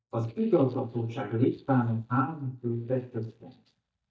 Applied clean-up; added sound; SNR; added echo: neural mask model DeepFilterNet 3.